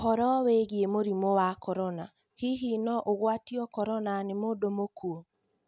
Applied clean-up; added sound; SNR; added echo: none; none; none; none.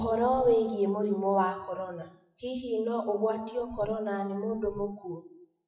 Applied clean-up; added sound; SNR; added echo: classical method WPE with log-MMSE.